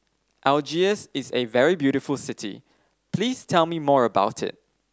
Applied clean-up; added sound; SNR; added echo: none; none; none; none.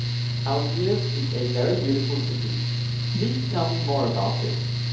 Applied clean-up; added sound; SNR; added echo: none; Mechanical fan; -3 dB; reverberation time 2.2 s.